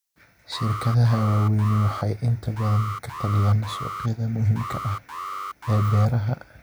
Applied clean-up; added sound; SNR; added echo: none; Alarm; 11 dB; none.